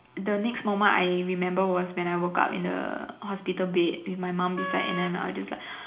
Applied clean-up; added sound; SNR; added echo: none; Wind instrument, woodwind instrument; 9 dB; reverberation time 0.4 s.